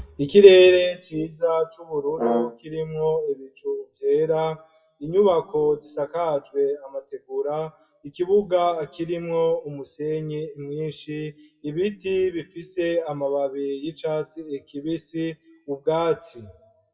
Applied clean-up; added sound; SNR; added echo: classical method WPE with log-MMSE.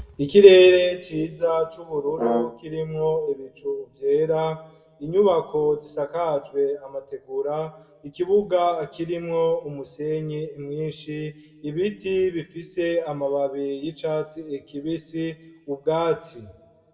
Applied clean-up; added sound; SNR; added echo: none; Brass instrument; 5 dB; reverberation time 0.9 s.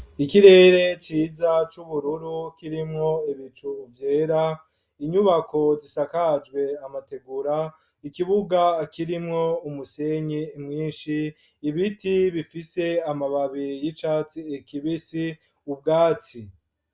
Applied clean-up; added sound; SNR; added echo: none; none; none; none.